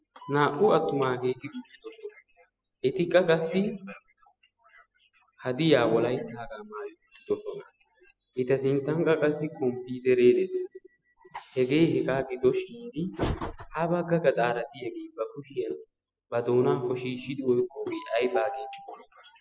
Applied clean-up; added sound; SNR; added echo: classical method spectral subtraction.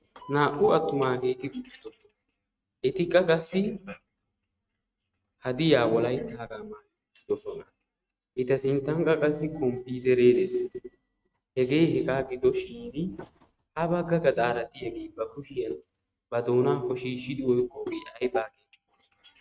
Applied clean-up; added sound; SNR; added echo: neural mask model RNNoise.